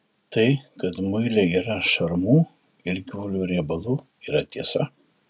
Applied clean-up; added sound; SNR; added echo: none; none; none; none.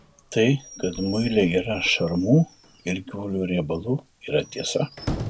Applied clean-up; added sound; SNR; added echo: none; Squeak / Slam / Wood; 14 dB; none.